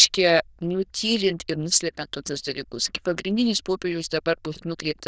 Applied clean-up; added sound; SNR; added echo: neural diffusion model UNIVERSE++.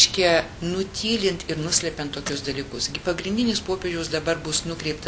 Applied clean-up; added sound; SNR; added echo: none; Packing tape, duct tape; 19 dB; none.